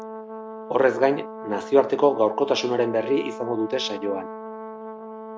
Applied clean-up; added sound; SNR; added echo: none; Brass instrument; 12 dB; none.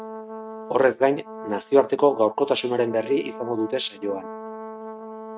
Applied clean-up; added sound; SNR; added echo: neural mask model RNNoise.